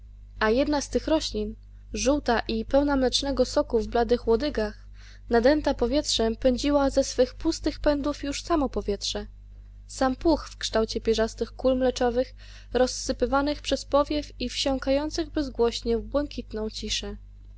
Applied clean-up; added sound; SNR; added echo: none; none; none; none.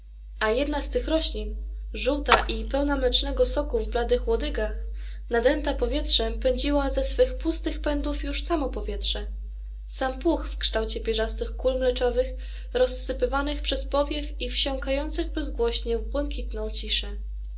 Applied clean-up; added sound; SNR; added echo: none; Splash, splatter; 3 dB; reverberation time 0.2 s.